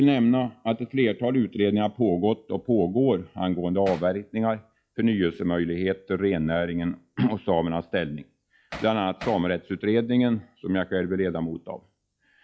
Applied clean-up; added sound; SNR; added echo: classical method log-MMSE.